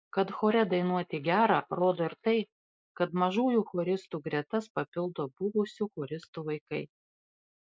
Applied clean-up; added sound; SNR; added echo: neural mask model Resemble Enhance denoiser.